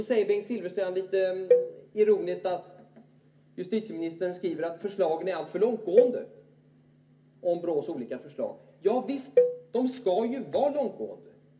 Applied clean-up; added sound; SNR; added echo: none; Cowbell; 0 dB; reverberation time 0.3 s.